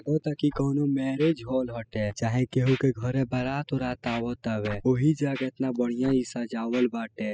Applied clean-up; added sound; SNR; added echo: classical method spectral subtraction.